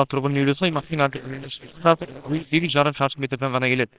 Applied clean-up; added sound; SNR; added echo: neural separator model SepFormer WHAMR!.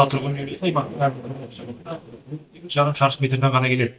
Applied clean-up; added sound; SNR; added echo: neural mask model DeepFilterNet 3.